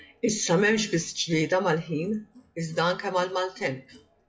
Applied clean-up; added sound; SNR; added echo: classical method WPE with log-MMSE.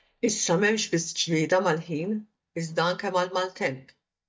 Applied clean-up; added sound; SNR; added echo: neural mask model DeepFilterNet 3.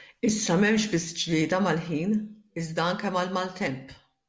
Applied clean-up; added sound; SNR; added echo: none; none; none; none.